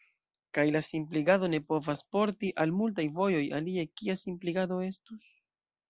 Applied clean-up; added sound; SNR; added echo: none; none; none; none.